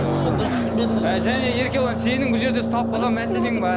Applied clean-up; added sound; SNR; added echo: none; Car passing by; -1 dB; none.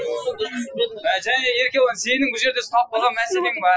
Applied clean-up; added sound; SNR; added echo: classical method Wiener filter.